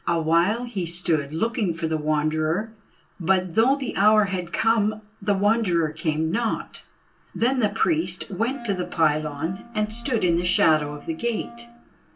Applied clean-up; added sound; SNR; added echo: none; Wind instrument, woodwind instrument; 19 dB; reverberation time 0.2 s.